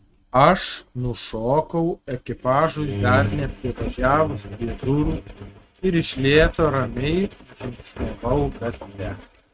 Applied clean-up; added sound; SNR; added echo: neural mask model RNNoise.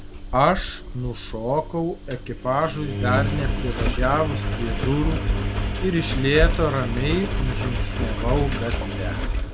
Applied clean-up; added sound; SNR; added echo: none; Engine; 0 dB; none.